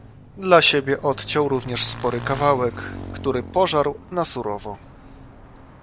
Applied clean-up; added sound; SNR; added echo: none; Motorcycle / Engine; 14 dB; none.